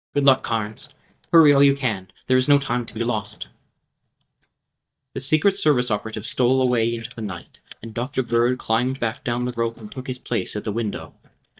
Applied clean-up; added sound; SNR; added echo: neural mask model DeepFilterNet 3.